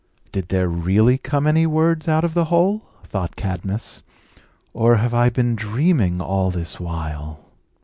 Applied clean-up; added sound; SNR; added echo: none; none; none; none.